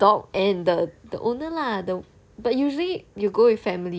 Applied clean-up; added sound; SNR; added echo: none; none; none; none.